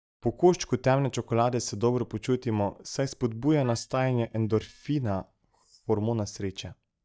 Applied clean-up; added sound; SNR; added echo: neural mask model DeepFilterNet 3.